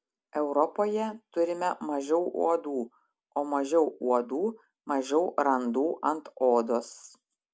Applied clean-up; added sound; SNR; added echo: none; none; none; none.